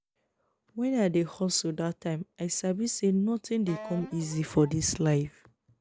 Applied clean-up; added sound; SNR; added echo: none; Wind instrument, woodwind instrument; 16 dB; none.